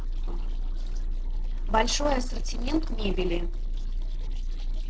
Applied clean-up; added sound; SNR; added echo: neural separator model SepFormer DNS4.